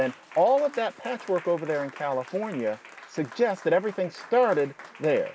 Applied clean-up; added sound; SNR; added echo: none; Applause; 19 dB; none.